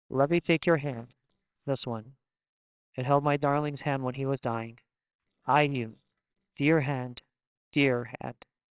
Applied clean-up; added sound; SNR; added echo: neural separator model SepFormer WHAMR!.